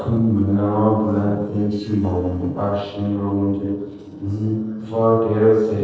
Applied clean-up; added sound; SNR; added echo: neural separator model SepFormer DNS4.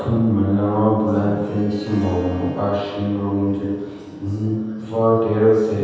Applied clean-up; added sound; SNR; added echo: none; Harp; 19 dB; reverberation time 1.2 s.